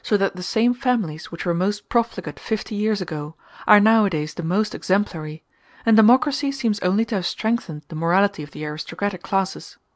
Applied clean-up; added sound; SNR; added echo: none; none; none; none.